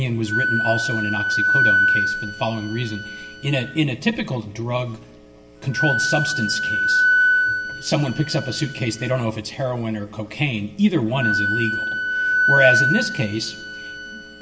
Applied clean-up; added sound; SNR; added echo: none; Wind instrument, woodwind instrument; -1 dB; reverberation time 0.9 s.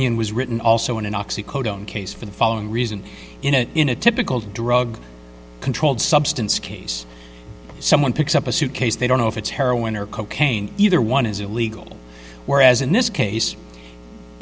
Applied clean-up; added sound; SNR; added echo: none; none; none; none.